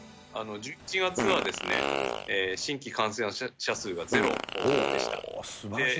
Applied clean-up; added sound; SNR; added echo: none; Fart; 1 dB; none.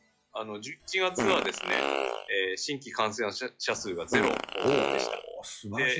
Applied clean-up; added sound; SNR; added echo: classical method log-MMSE.